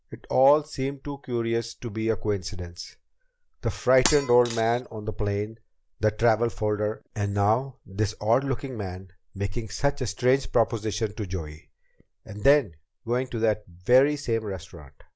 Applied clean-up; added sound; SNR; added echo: none; Shatter; 8 dB; none.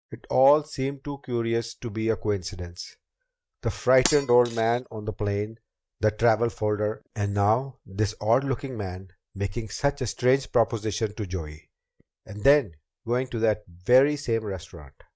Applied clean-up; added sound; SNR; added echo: neural mask model RNNoise.